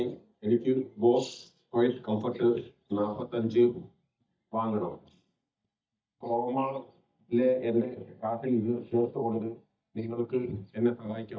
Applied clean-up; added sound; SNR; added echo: neural mask model DeepFilterNet 3.